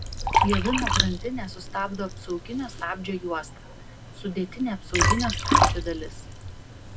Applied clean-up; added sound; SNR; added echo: none; Liquid; -4 dB; reverberation time 0.2 s.